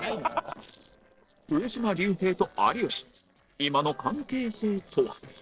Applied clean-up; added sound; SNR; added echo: neural separator model SepFormer DNS4.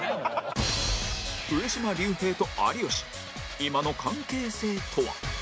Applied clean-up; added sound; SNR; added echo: none; none; none; none.